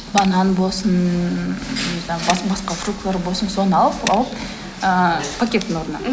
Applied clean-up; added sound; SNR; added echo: none; Tools; 13 dB; none.